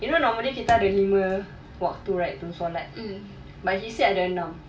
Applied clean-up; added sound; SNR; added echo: none; Thump, thud; 15 dB; reverberation time 0.2 s.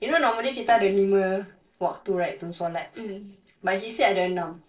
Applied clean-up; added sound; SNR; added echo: neural separator model SepFormer DNS4.